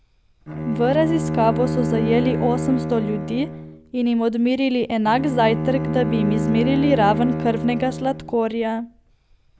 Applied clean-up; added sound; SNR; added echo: none; Bowed string instrument; 5 dB; none.